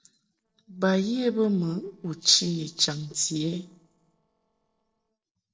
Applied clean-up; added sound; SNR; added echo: neural separator model SepFormer DNS4.